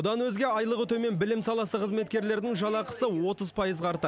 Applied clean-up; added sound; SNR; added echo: none; none; none; none.